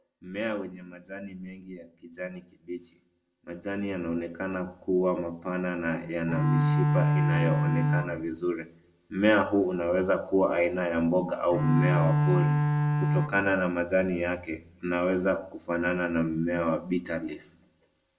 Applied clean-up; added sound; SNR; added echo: none; Bowed string instrument; -5 dB; reverberation time 0.3 s.